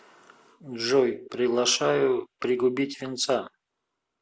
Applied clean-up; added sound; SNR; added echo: none; none; none; none.